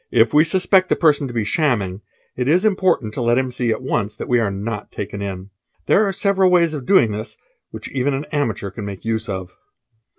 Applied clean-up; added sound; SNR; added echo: none; none; none; none.